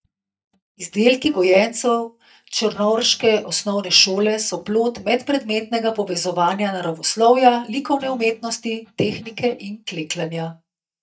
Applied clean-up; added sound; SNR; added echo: neural mask model DeepFilterNet 3.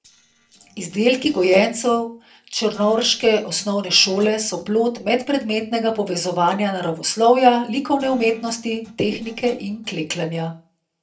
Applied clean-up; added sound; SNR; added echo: neural separator model SepFormer DNS4.